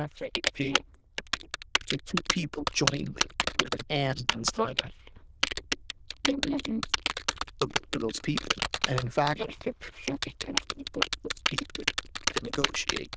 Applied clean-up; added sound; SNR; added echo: neural diffusion model UNIVERSE++.